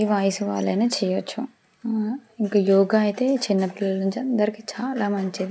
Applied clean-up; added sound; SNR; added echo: none; none; none; none.